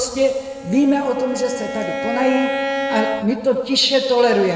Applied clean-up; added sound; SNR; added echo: none; Bowed string instrument; 8 dB; reverberation time 2.0 s.